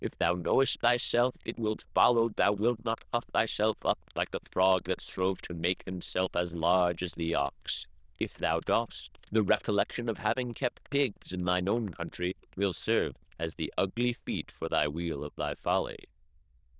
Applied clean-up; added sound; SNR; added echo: neural diffusion model UNIVERSE++.